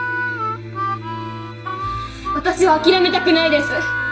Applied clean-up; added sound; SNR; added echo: none; Harmonica; 5 dB; reverberation time 0.2 s.